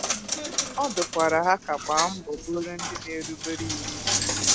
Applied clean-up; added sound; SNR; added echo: none; Coin (dropping); 1 dB; none.